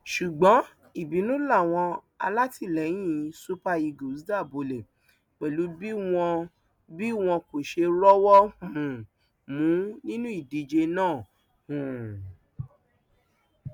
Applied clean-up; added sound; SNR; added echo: none; none; none; none.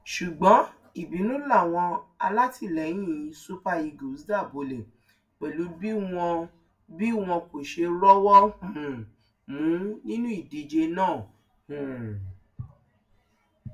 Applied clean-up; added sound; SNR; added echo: none; none; none; reverberation time 0.2 s.